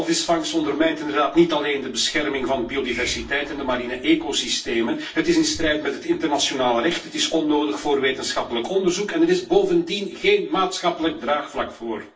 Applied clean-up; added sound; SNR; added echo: none; Hiss; 15 dB; reverberation time 0.3 s.